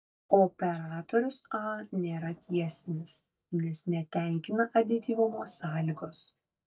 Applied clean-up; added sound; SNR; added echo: neural mask model DeepFilterNet 3.